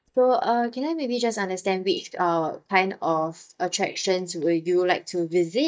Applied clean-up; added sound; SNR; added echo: neural mask model DeepFilterNet 3.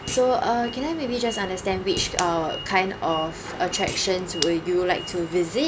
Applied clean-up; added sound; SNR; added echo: none; Thump, thud; 18 dB; none.